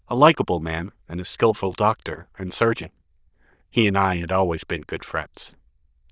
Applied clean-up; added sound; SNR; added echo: neural diffusion model UNIVERSE++.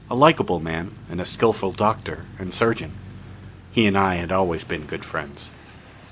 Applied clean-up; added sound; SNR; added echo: none; Truck; 18 dB; none.